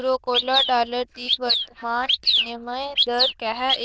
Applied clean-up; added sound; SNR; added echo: neural diffusion model UNIVERSE++.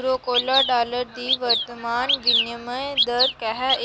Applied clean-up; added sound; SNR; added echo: none; Bird vocalization, bird call, bird song; 0 dB; none.